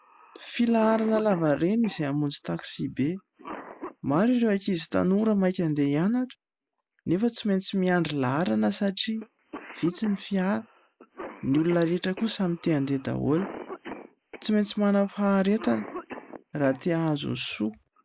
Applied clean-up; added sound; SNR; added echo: none; Cough; 18 dB; none.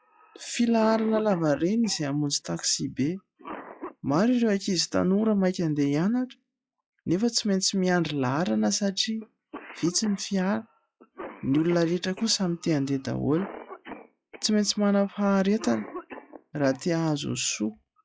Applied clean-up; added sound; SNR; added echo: classical method log-MMSE.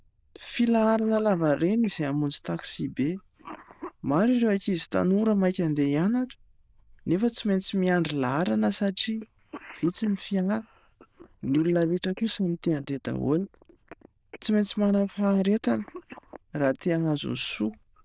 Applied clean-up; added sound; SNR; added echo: neural diffusion model UNIVERSE++.